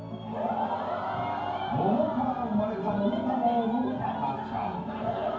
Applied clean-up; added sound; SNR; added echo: none; none; none; reverberation time 0.9 s.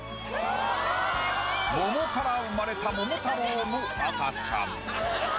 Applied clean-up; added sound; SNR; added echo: none; none; none; none.